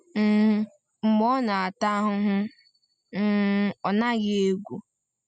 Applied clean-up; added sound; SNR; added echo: none; none; none; none.